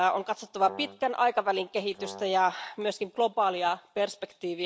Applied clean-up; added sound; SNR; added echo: none; Brass instrument; 15 dB; none.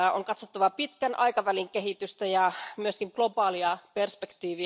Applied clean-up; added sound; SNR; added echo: none; none; none; none.